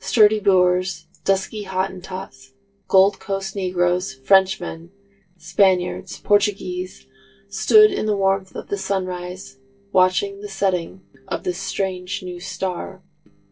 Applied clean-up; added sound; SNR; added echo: neural separator model SepFormer DNS4.